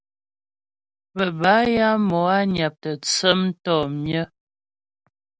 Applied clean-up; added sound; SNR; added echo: none; none; none; none.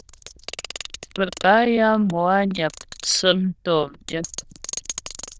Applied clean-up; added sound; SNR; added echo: neural diffusion model UNIVERSE++.